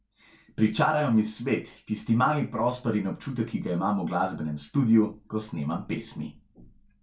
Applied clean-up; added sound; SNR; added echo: none; none; none; none.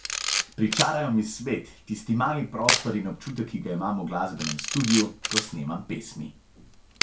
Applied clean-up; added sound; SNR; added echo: none; Camera; 3 dB; none.